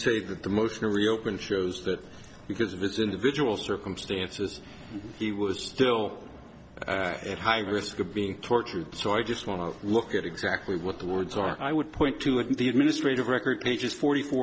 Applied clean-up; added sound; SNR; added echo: none; none; none; none.